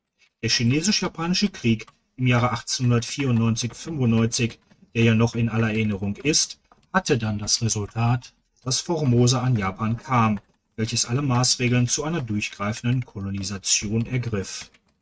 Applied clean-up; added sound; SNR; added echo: neural mask model RNNoise.